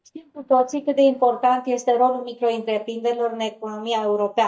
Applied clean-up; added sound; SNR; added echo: neural mask model DeepFilterNet 3.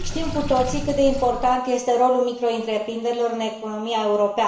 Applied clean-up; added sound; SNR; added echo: none; Sink (filling or washing) / Water; 11 dB; reverberation time 0.8 s.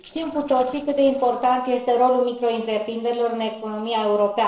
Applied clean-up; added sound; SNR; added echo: neural separator model SepFormer DNS4.